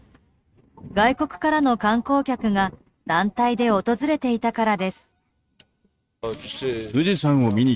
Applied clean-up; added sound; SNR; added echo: neural mask model RNNoise.